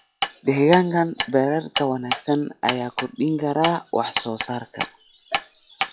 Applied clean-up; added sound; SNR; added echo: classical method log-MMSE.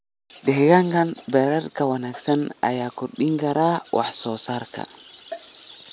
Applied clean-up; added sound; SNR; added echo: none; none; none; none.